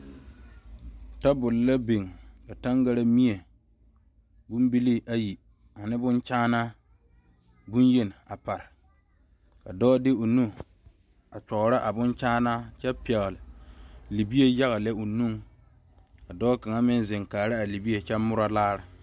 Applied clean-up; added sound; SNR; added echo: none; none; none; none.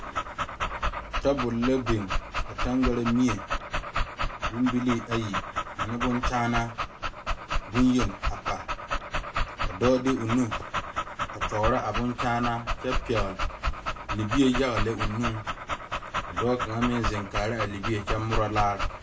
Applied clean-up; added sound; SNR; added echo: none; Dog; 2 dB; reverberation time 0.2 s.